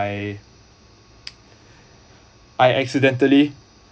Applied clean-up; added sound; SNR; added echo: none; none; none; none.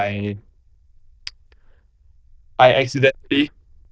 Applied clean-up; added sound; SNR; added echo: neural diffusion model UNIVERSE++.